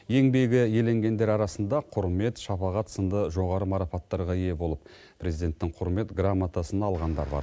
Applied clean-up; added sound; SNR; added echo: none; none; none; none.